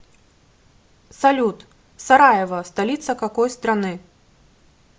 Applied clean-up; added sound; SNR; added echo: none; none; none; none.